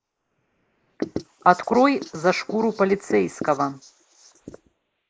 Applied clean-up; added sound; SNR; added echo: neural mask model Resemble Enhance denoiser.